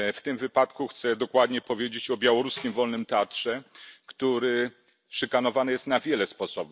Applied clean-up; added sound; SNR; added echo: none; Tambourine; 11 dB; none.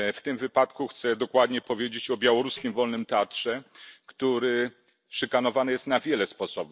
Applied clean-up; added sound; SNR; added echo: neural separator model SepFormer DNS4.